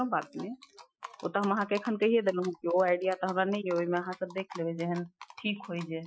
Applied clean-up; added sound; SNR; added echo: classical method Wiener filter.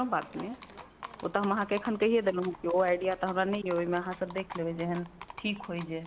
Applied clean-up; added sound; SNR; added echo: none; Livestock, farm animals, working animals; 16 dB; none.